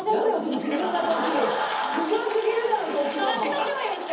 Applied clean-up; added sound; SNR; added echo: none; none; none; reverberation time 0.7 s.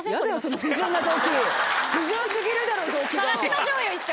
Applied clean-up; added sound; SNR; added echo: none; none; none; none.